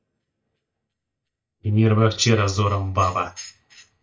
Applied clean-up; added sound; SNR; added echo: neural mask model DeepFilterNet 3.